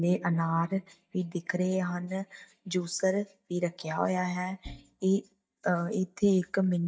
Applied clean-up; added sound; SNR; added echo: neural mask model DeepFilterNet 3.